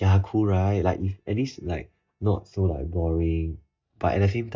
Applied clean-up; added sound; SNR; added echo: neural mask model DeepFilterNet 3.